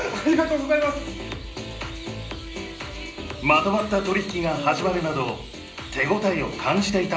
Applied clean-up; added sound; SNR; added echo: none; Chirp, tweet; 20 dB; reverberation time 0.5 s.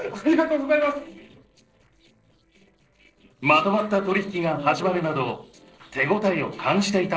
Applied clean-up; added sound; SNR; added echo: neural separator model SepFormer DNS4.